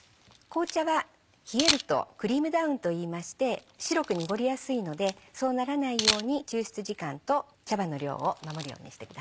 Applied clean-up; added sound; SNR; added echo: none; Camera; 7 dB; none.